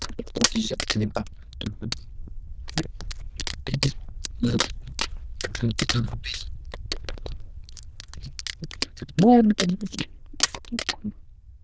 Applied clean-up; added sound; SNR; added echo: neural diffusion model UNIVERSE++.